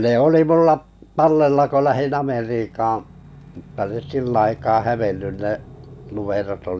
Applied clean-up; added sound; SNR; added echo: none; none; none; none.